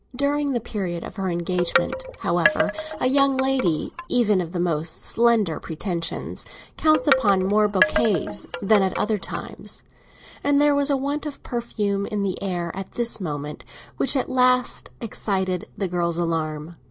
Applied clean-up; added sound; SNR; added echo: none; Wind chime; 4 dB; none.